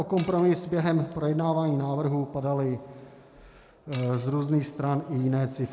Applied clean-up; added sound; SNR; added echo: none; Glass; 10 dB; none.